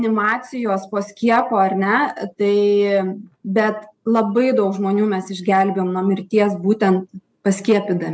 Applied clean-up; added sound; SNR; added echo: none; none; none; none.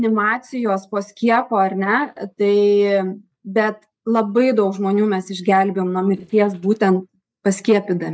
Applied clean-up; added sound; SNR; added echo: neural mask model DeepFilterNet 3.